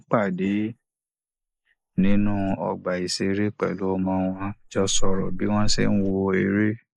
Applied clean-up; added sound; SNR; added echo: neural mask model Resemble Enhance denoiser.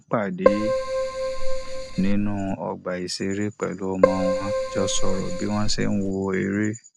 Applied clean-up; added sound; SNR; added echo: none; Keyboard (musical); -4 dB; none.